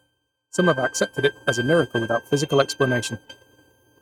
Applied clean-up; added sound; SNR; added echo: neural mask model RNNoise.